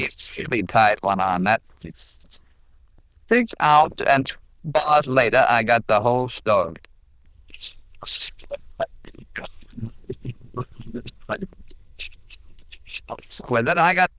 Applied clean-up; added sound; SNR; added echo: neural diffusion model UNIVERSE++.